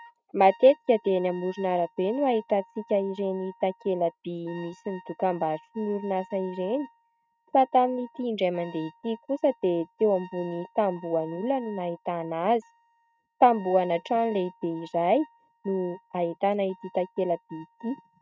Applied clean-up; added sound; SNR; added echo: neural mask model RNNoise.